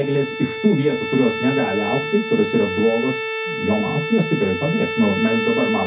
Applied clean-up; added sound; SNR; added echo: none; Bowed string instrument; 5 dB; reverberation time 0.3 s.